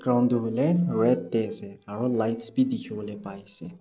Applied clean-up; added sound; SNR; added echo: neural separator model SepFormer DNS4.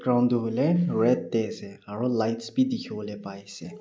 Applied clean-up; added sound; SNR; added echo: none; none; none; none.